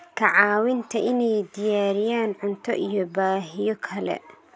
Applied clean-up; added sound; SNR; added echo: none; none; none; none.